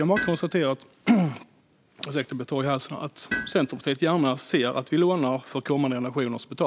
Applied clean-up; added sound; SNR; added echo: none; Tools; 14 dB; none.